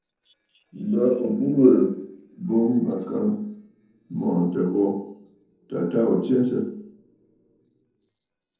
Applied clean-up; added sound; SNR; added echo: neural separator model SepFormer DNS4.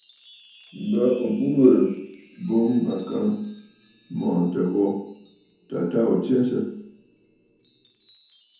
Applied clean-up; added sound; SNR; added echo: none; Chime; 20 dB; reverberation time 0.7 s.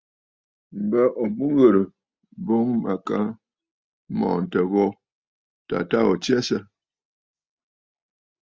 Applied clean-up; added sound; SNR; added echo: none; none; none; none.